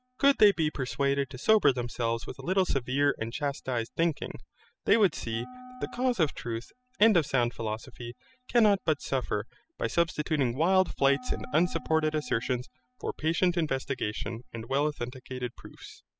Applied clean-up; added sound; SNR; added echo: classical method spectral subtraction.